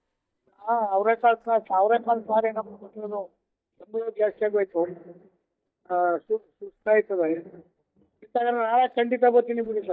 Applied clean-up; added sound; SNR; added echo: neural mask model DeepFilterNet 3.